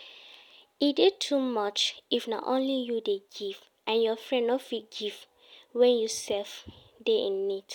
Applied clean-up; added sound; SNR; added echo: none; none; none; none.